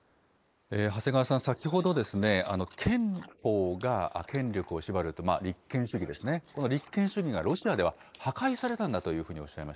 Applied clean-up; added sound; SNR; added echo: neural mask model Resemble Enhance denoiser.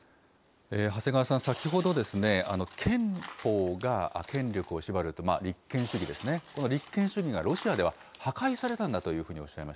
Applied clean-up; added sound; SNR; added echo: none; Tearing; 19 dB; none.